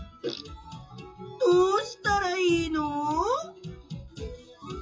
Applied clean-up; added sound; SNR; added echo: classical method WPE with log-MMSE.